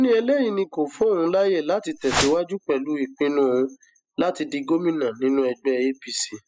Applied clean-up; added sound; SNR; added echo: classical method spectral subtraction.